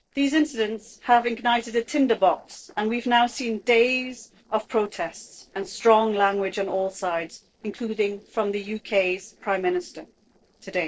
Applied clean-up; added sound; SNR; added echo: neural separator model SepFormer DNS4.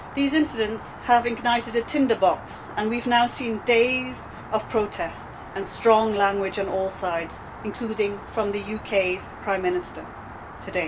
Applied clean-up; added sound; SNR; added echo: none; Rain; 14 dB; reverberation time 0.2 s.